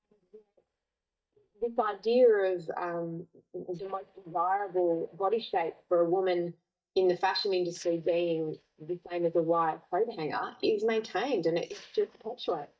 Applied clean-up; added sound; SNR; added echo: neural mask model DeepFilterNet 3.